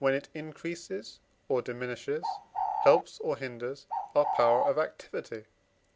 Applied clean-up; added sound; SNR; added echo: none; Bird; 1 dB; none.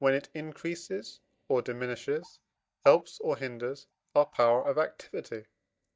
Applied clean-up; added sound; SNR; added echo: neural mask model DeepFilterNet 3.